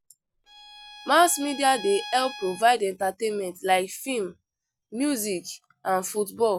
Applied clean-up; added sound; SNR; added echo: none; Bowed string instrument; 14 dB; none.